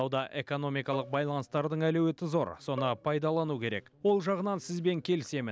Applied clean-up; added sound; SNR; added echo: none; Bowed string instrument; 18 dB; none.